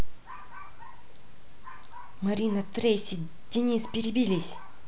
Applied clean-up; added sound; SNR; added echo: none; none; none; none.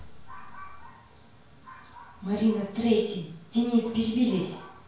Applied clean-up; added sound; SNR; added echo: none; none; none; reverberation time 0.5 s.